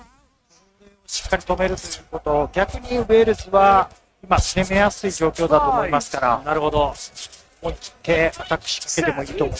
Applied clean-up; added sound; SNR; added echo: neural mask model RNNoise.